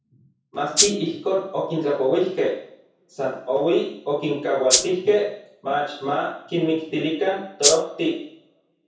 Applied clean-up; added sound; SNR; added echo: none; Rattle (instrument); -4 dB; reverberation time 0.6 s.